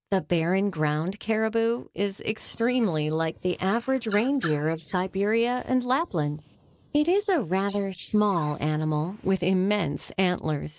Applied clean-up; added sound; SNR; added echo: neural mask model Resemble Enhance denoiser.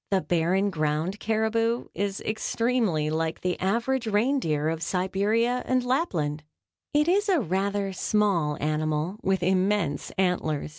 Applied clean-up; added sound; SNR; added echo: none; none; none; none.